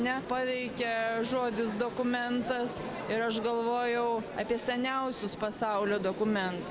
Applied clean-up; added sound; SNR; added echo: none; none; none; none.